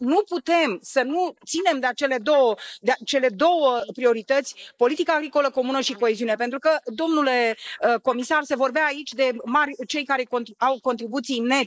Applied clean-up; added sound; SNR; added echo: neural mask model Resemble Enhance denoiser.